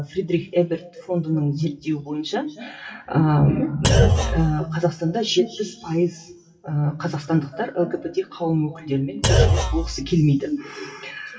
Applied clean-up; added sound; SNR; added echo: classical method WPE with log-MMSE.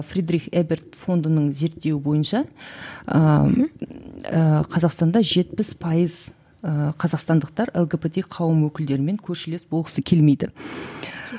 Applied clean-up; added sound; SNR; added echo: none; none; none; none.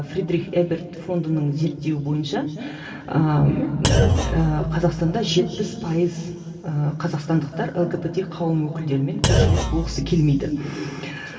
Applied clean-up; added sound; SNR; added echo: none; Thump, thud; -1 dB; reverberation time 2.8 s.